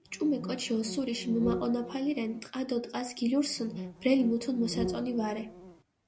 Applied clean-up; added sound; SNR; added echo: none; Insect; 9 dB; none.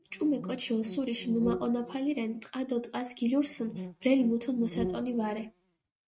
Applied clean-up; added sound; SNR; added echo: neural mask model RNNoise.